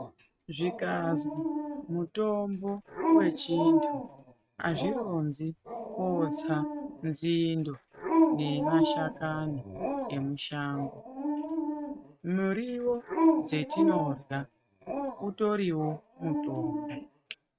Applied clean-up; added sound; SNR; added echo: neural mask model RNNoise.